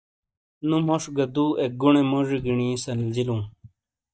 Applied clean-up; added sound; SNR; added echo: neural mask model DeepFilterNet 3.